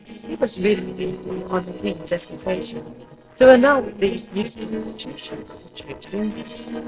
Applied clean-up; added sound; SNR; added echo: neural separator model SepFormer DNS4.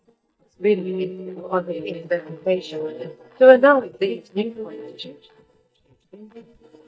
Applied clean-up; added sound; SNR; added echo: neural mask model DeepFilterNet 3.